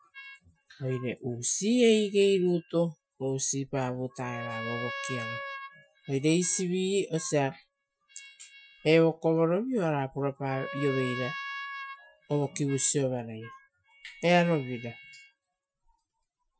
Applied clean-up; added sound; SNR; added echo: classical method Wiener filter.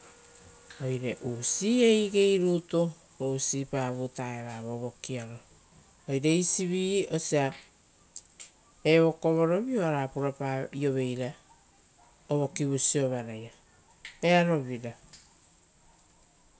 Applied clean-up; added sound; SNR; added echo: none; none; none; none.